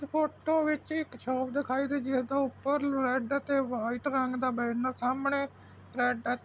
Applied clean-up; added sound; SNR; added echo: none; none; none; none.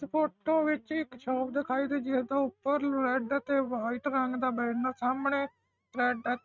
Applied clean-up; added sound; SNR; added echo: neural mask model RNNoise.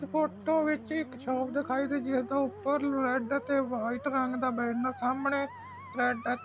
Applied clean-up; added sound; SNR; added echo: none; Musical instrument; 16 dB; none.